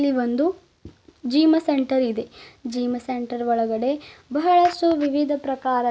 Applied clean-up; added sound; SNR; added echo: none; none; none; none.